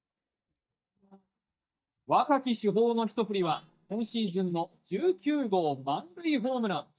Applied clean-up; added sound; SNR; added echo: neural mask model DeepFilterNet 3.